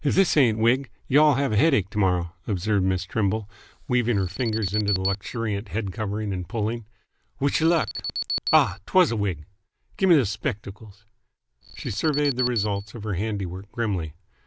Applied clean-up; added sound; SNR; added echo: none; Alarm; 8 dB; none.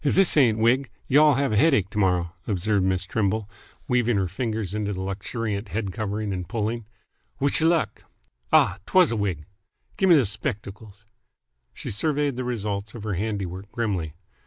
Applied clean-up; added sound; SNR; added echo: none; none; none; none.